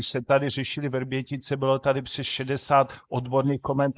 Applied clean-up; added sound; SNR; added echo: neural mask model Resemble Enhance denoiser.